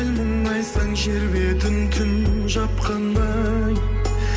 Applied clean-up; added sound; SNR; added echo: none; none; none; none.